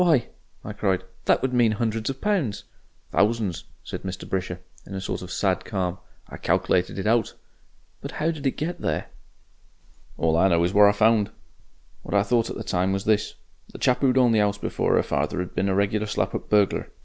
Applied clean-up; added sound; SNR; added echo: none; none; none; none.